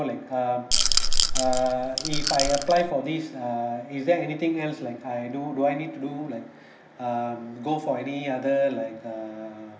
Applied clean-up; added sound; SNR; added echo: none; Rattle / Rattle (instrument); -5 dB; reverberation time 0.8 s.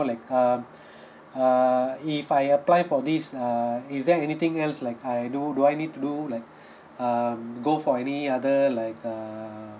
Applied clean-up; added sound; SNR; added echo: none; none; none; none.